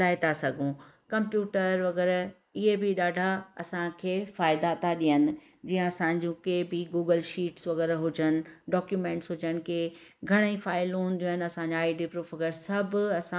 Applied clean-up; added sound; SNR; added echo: neural mask model Resemble Enhance denoiser.